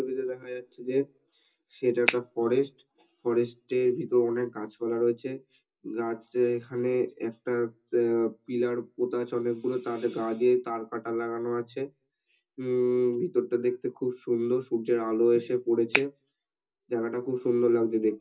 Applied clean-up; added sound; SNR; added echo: none; Finger snapping; 1 dB; reverberation time 0.2 s.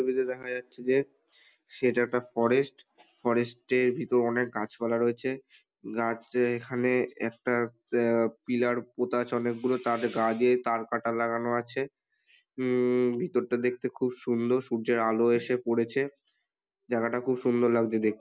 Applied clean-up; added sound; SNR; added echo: none; none; none; none.